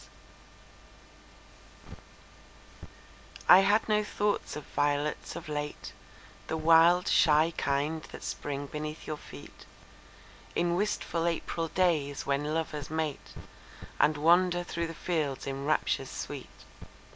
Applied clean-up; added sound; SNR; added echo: none; none; none; none.